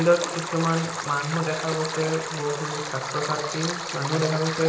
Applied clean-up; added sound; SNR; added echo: none; Stream; 5 dB; reverberation time 0.8 s.